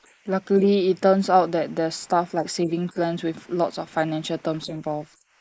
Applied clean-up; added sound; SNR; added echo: neural mask model Resemble Enhance denoiser.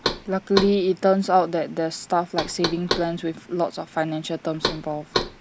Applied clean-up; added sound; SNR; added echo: none; Knock; 7 dB; none.